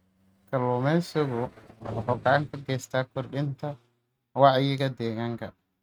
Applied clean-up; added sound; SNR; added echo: neural mask model RNNoise.